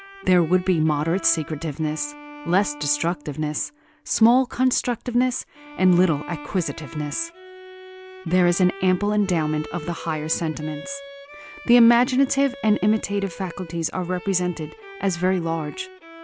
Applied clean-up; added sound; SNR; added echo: none; Bowed string instrument; 17 dB; none.